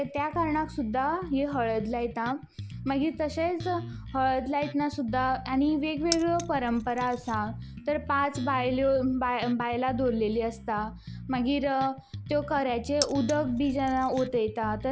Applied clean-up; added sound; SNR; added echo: none; Bass guitar + Keys jangling; 12 dB; none.